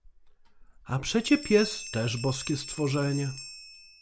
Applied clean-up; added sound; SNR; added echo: none; Bell; 13 dB; none.